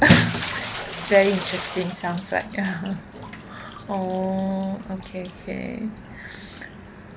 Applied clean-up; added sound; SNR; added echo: none; Bathtub (filling or washing) / Splash, splatter; 3 dB; none.